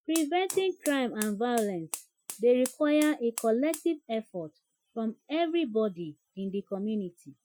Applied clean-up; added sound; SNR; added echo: classical method Wiener filter.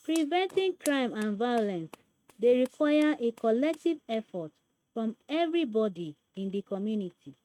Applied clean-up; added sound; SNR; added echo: neural mask model RNNoise.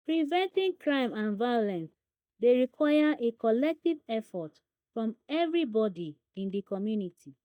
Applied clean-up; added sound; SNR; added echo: neural mask model DeepFilterNet 3.